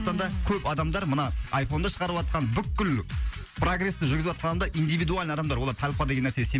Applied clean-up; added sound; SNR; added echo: none; none; none; none.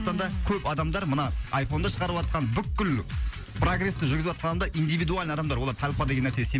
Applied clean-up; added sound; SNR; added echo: none; Wood / Tools; 10 dB; none.